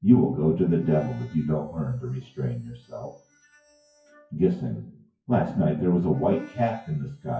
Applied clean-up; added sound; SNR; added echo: classical method WPE with log-MMSE.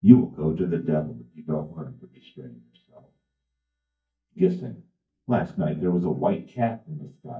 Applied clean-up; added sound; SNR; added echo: neural mask model DeepFilterNet 3.